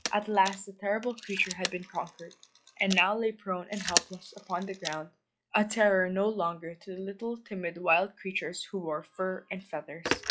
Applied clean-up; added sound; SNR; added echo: classical method log-MMSE.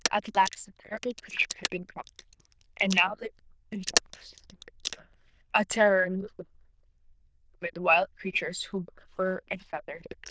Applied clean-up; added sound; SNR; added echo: neural diffusion model UNIVERSE++.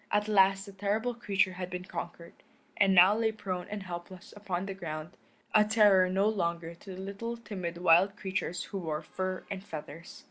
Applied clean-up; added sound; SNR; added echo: none; none; none; none.